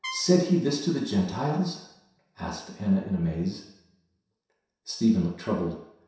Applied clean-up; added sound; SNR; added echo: none; Trumpet; 13 dB; reverberation time 0.7 s.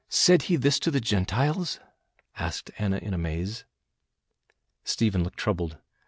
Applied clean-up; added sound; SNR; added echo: none; none; none; none.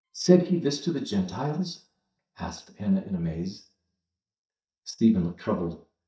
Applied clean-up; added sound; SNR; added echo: neural mask model DeepFilterNet 3.